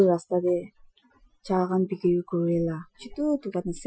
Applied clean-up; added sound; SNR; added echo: classical method Wiener filter.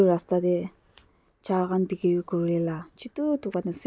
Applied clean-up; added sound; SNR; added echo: none; none; none; none.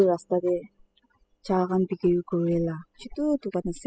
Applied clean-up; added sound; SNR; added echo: classical method spectral subtraction.